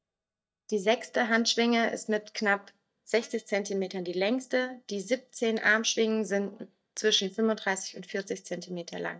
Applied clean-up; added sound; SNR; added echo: neural mask model DeepFilterNet 3.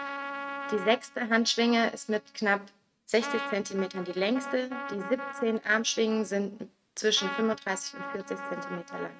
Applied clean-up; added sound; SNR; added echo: neural mask model RNNoise.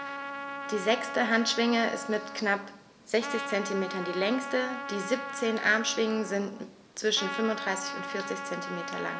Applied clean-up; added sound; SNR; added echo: none; Trumpet; 8 dB; none.